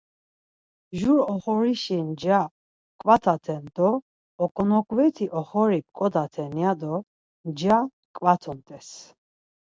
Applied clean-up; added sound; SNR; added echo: none; none; none; none.